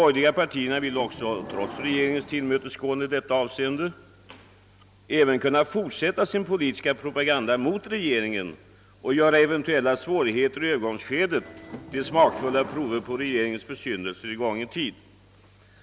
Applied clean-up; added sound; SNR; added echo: none; Subway, metro, underground / Sliding door; 15 dB; none.